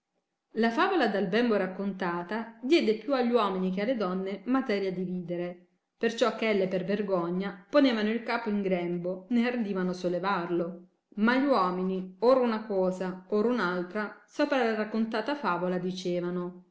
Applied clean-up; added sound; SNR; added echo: none; none; none; none.